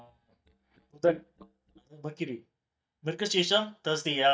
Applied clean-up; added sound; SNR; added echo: neural mask model DeepFilterNet 3.